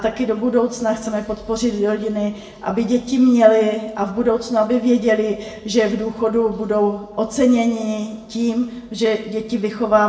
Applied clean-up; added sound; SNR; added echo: none; none; none; reverberation time 0.8 s.